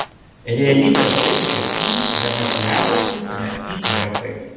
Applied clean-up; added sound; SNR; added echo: none; Fart; 2 dB; reverberation time 1.1 s.